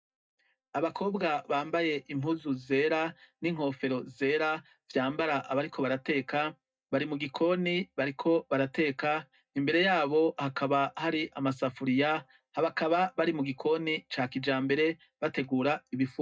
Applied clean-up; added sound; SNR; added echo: neural mask model DeepFilterNet 3.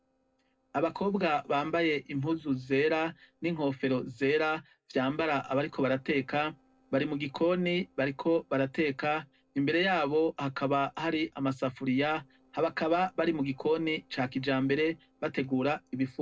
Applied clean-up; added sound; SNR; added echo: neural separator model SepFormer DNS4.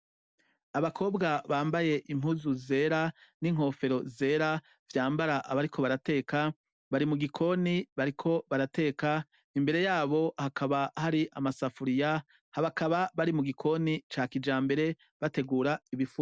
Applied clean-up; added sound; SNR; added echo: none; none; none; none.